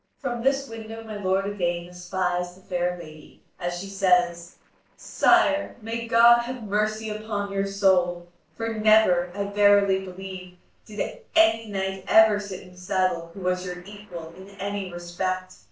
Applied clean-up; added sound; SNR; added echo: neural separator model SepFormer DNS4.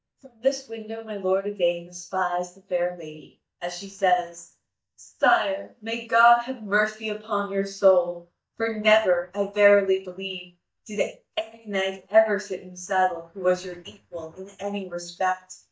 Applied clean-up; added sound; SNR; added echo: neural mask model DeepFilterNet 3.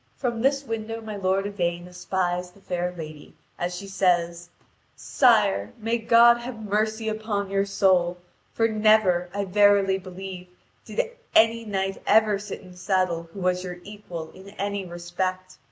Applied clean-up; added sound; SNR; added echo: none; none; none; none.